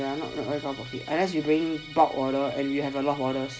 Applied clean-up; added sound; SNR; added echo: none; Musical instrument; 16 dB; none.